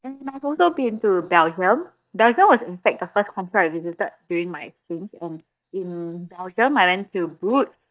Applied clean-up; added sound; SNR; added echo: neural mask model DeepFilterNet 3.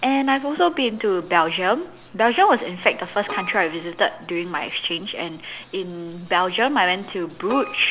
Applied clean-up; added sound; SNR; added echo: none; Keyboard (musical); 20 dB; none.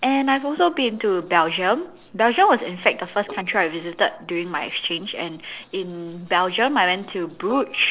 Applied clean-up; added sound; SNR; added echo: neural separator model SepFormer DNS4.